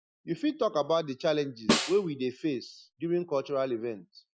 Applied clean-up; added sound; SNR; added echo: classical method Wiener filter.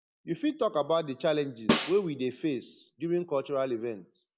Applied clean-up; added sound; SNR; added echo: none; Snare drum; 2 dB; none.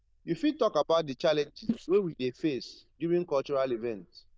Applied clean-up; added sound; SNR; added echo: neural diffusion model UNIVERSE++.